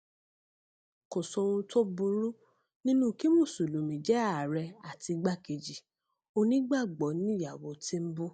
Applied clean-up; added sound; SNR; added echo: none; none; none; none.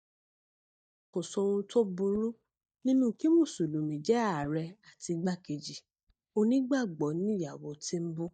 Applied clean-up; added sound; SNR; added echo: neural mask model DeepFilterNet 3.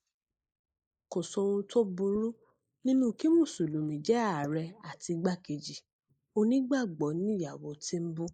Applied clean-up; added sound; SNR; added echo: neural mask model Resemble Enhance denoiser.